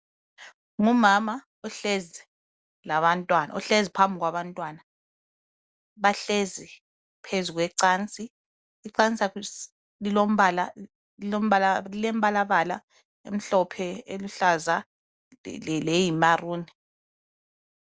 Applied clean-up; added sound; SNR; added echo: none; none; none; none.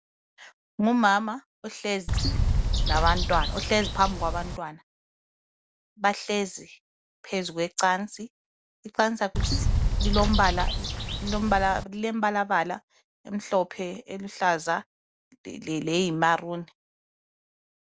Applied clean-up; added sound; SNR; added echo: none; Bird; -3 dB; none.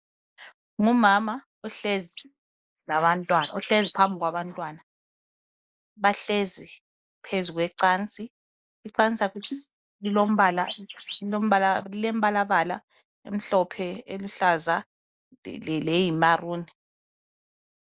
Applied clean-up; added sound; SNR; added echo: neural mask model Resemble Enhance denoiser.